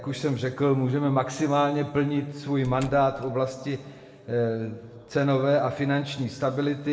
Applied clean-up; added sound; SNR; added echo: none; Squeak / Slam / Wood; 19 dB; reverberation time 1.2 s.